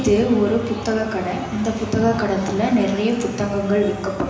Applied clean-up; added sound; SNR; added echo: none; none; none; reverberation time 1.0 s.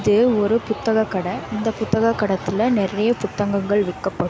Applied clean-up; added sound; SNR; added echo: none; none; none; none.